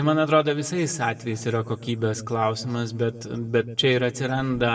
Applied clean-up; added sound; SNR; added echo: none; none; none; reverberation time 1.0 s.